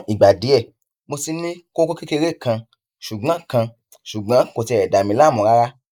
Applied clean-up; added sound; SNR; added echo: neural mask model Resemble Enhance denoiser.